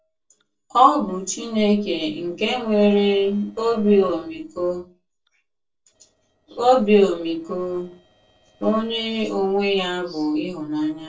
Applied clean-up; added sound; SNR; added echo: neural separator model SepFormer DNS4.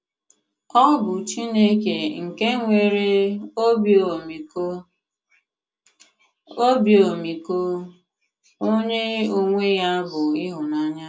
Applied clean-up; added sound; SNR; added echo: none; none; none; none.